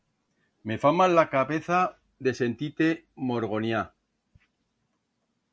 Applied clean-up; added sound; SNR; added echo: none; none; none; none.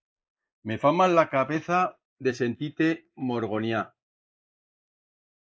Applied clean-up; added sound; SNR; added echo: neural mask model Resemble Enhance denoiser.